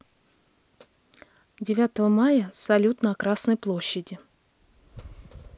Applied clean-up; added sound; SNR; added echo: none; none; none; none.